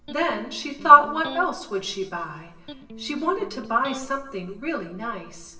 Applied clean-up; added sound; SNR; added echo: none; Electric guitar; 17 dB; reverberation time 0.9 s.